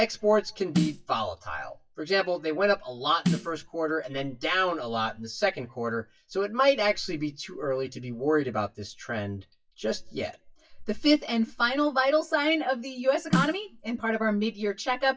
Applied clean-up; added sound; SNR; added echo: classical method WPE with log-MMSE.